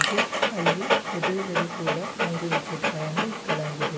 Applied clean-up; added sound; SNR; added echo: none; Dog; -5 dB; none.